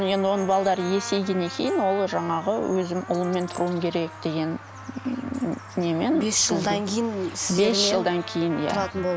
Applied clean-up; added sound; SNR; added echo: none; Trumpet + Bird vocalization, bird call, bird song; 15 dB; none.